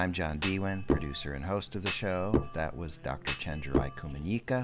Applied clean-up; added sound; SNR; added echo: none; Thump, thud; 0 dB; none.